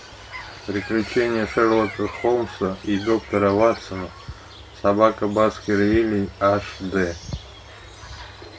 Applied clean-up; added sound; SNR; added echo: none; Bird; 17 dB; none.